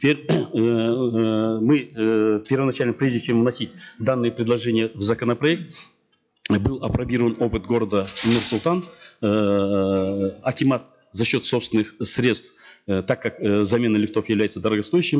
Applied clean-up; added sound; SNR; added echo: classical method log-MMSE.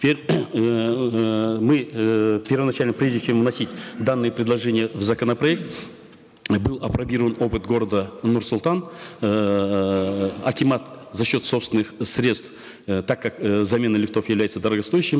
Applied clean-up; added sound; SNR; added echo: none; none; none; none.